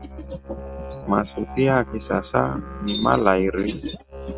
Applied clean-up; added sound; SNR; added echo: neural mask model RNNoise.